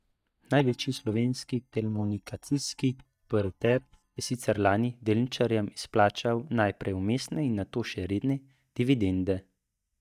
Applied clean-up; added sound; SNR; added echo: neural mask model DeepFilterNet 3.